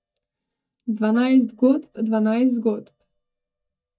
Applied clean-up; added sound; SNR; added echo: neural mask model DeepFilterNet 3.